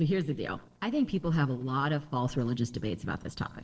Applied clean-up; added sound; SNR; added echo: neural separator model SepFormer DNS4.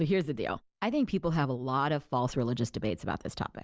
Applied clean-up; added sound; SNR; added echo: none; none; none; none.